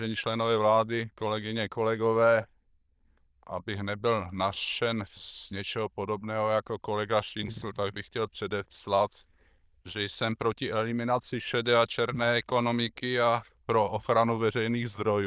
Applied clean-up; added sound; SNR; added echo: neural diffusion model UNIVERSE++.